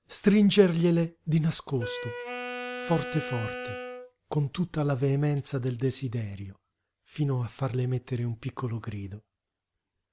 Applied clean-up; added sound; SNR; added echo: none; Wind instrument, woodwind instrument; 9 dB; none.